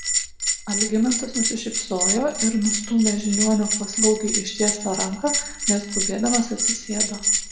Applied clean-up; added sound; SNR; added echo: none; Bell; 0 dB; reverberation time 0.8 s.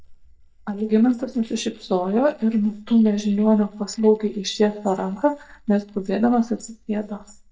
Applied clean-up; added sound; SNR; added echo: neural mask model DeepFilterNet 3.